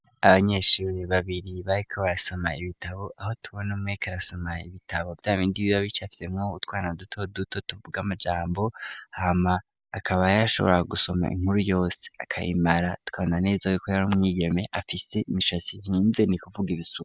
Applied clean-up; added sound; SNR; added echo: none; none; none; none.